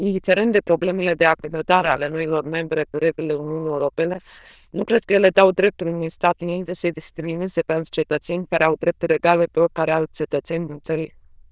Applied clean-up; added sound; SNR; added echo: neural diffusion model UNIVERSE++.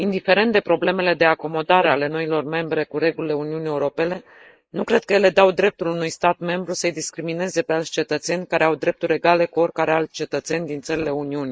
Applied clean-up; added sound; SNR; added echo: neural mask model Resemble Enhance denoiser.